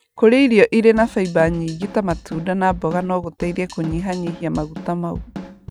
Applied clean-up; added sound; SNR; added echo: none; Drum kit; 14 dB; none.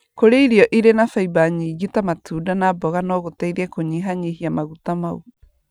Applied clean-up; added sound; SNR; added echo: none; none; none; none.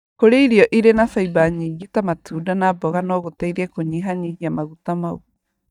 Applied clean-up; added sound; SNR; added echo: neural mask model DeepFilterNet 3.